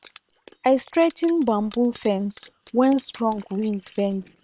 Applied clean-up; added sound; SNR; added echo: neural separator model SepFormer WHAM!.